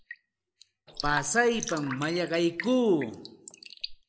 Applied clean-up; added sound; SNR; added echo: neural mask model Resemble Enhance denoiser.